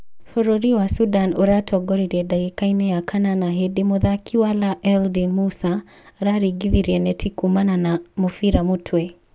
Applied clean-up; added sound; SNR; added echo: none; none; none; none.